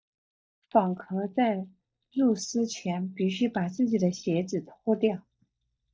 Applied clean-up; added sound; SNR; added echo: neural mask model DeepFilterNet 3.